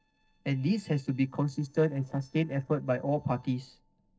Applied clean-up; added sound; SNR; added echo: neural separator model SepFormer DNS4.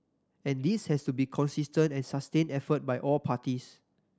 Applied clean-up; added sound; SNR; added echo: none; none; none; none.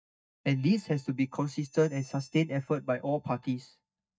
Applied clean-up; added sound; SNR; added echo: neural mask model DeepFilterNet 3.